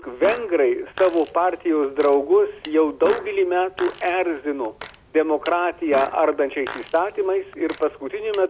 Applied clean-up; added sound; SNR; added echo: none; Fart; 17 dB; none.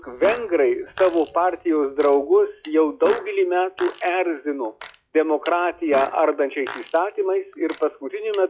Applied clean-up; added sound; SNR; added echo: classical method log-MMSE.